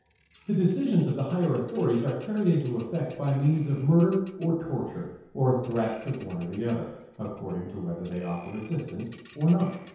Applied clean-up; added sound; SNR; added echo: none; Bird vocalization, bird call, bird song; 18 dB; reverberation time 0.9 s.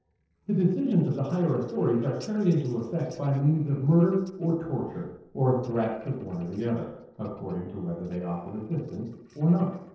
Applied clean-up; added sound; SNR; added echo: neural separator model SepFormer DNS4.